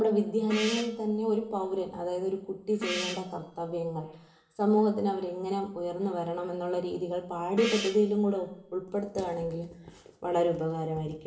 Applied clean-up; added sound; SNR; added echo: none; Gong; 9 dB; reverberation time 0.7 s.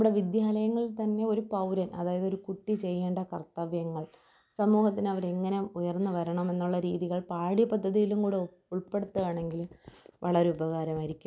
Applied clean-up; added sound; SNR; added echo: none; none; none; none.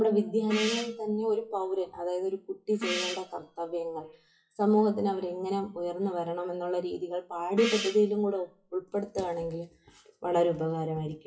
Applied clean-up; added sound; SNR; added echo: classical method WPE with log-MMSE.